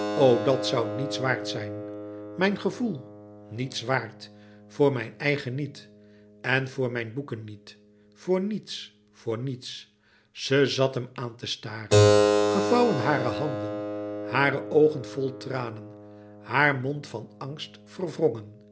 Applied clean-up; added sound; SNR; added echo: none; Keyboard (musical); 3 dB; none.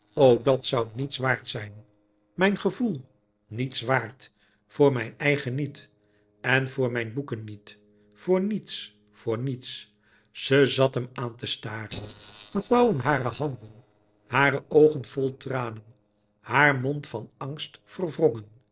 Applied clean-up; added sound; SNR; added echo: neural separator model SepFormer DNS4.